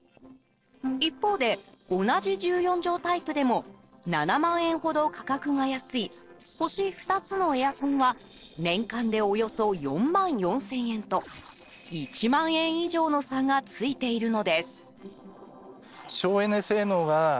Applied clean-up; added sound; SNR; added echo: neural separator model SepFormer DNS4.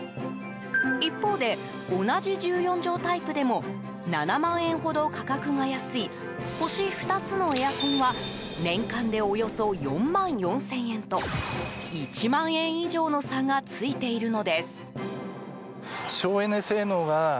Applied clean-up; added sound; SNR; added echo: none; Car; 14 dB; none.